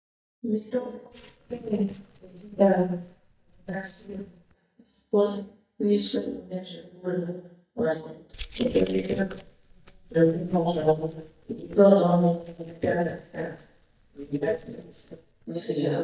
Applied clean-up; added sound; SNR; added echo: neural mask model DeepFilterNet 3.